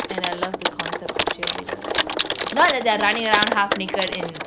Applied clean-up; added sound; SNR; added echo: none; Typing; 1 dB; none.